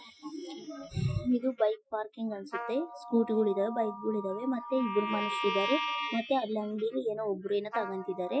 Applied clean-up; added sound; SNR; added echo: classical method Wiener filter.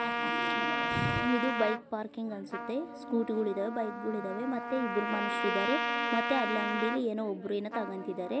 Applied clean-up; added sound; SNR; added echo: none; Trumpet; 1 dB; none.